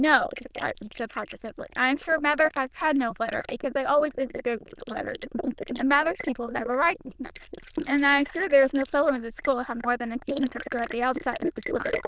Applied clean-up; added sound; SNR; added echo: neural diffusion model UNIVERSE++.